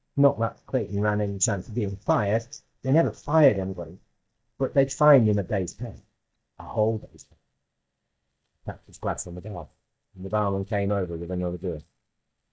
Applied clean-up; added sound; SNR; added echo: neural mask model DeepFilterNet 3.